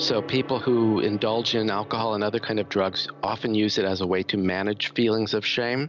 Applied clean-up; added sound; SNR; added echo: none; Gong; 17 dB; none.